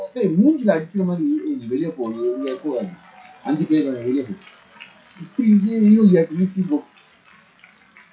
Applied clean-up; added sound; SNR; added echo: classical method WPE with log-MMSE.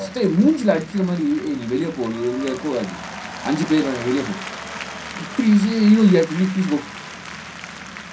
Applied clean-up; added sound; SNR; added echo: none; Applause; 14 dB; reverberation time 0.3 s.